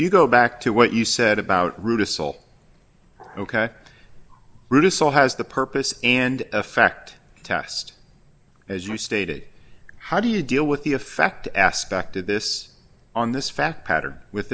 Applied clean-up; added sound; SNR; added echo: none; none; none; none.